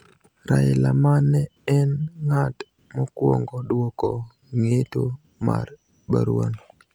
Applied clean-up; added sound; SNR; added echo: none; none; none; none.